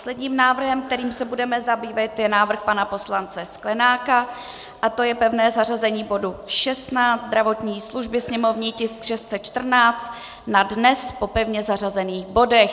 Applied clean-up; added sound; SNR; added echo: none; none; none; none.